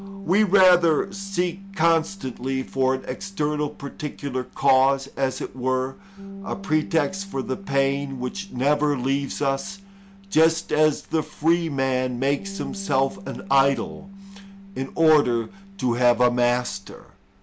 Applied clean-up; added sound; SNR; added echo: none; Bass guitar; 17 dB; none.